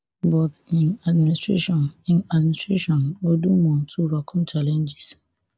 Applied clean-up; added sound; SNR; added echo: none; none; none; none.